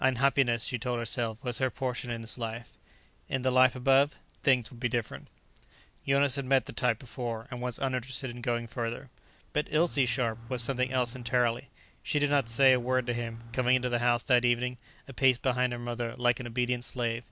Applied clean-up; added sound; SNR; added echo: none; Engine / Truck; 14 dB; none.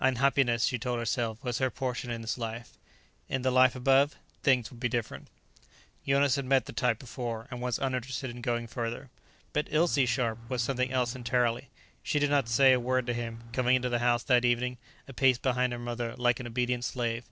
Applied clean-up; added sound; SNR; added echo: neural separator model SepFormer DNS4.